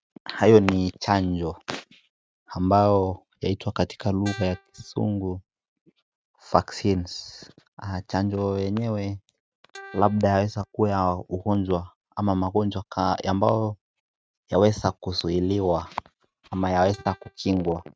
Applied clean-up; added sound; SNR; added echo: neural mask model RNNoise.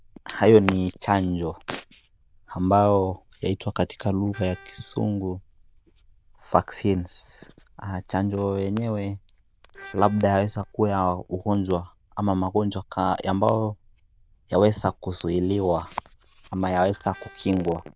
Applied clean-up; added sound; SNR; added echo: neural diffusion model UNIVERSE++.